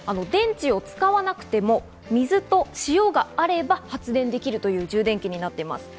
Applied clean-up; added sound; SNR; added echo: none; none; none; none.